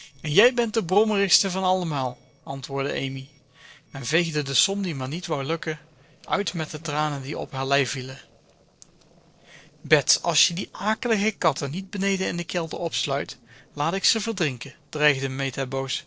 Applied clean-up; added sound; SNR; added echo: neural separator model SepFormer DNS4.